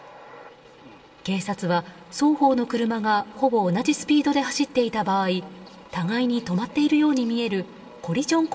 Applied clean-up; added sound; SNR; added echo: none; none; none; reverberation time 0.8 s.